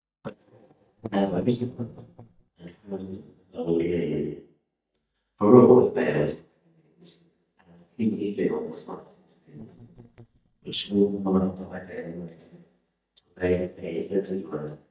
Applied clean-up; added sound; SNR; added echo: neural mask model DeepFilterNet 3.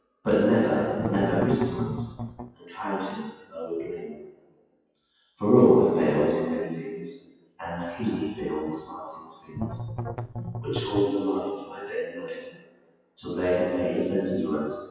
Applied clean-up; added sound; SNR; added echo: classical method WPE with log-MMSE.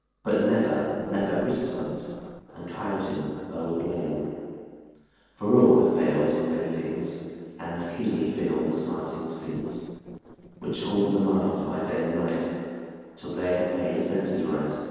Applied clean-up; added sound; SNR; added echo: neural separator model SepFormer DNS4.